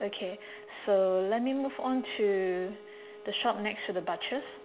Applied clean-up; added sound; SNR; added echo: none; Bowed string instrument; 18 dB; none.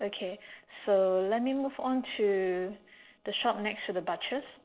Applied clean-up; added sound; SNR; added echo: neural separator model SepFormer DNS4.